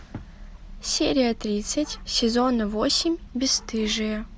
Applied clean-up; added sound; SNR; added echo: none; none; none; none.